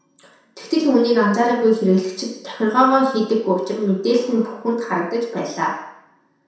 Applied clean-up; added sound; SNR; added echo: none; none; none; reverberation time 0.7 s.